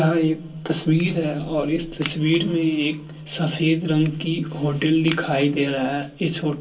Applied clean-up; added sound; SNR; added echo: none; Crushing; 19 dB; reverberation time 0.2 s.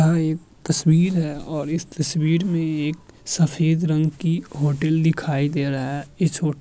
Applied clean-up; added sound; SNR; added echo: none; none; none; none.